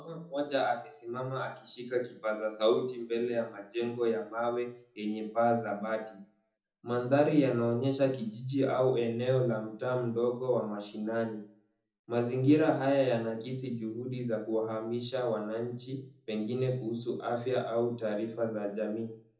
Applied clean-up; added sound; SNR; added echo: none; none; none; reverberation time 0.6 s.